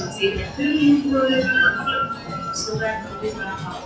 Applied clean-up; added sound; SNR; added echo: classical method WPE with log-MMSE.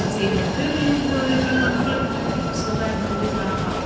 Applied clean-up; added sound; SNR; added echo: none; Train; -2 dB; reverberation time 0.9 s.